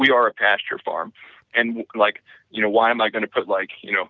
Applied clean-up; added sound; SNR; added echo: none; none; none; none.